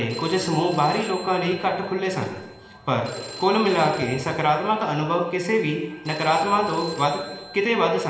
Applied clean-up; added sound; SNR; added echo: none; Telephone; 16 dB; reverberation time 1.1 s.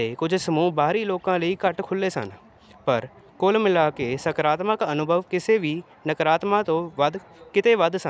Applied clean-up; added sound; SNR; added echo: none; none; none; none.